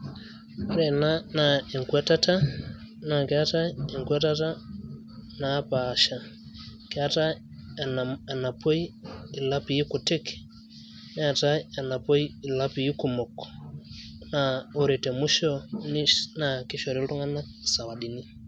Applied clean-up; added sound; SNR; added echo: none; none; none; none.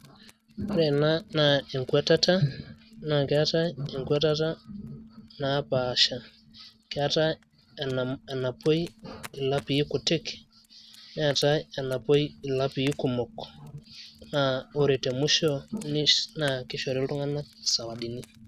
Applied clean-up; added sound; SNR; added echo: neural mask model RNNoise.